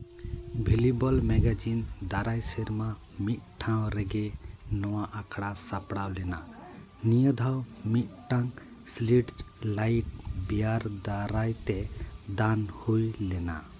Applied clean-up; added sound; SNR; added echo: none; none; none; none.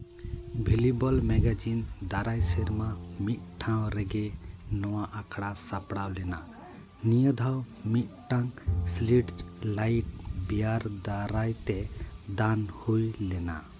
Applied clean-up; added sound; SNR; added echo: none; Bowed string instrument; 11 dB; none.